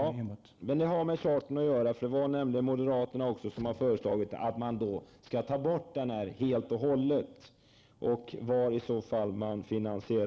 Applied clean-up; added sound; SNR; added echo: none; none; none; none.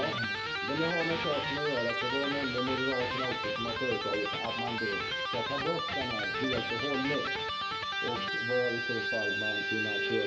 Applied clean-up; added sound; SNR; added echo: none; Electric guitar; -2 dB; reverberation time 0.7 s.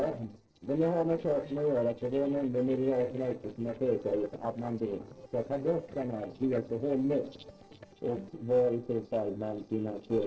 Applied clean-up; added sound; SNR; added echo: neural separator model SepFormer DNS4.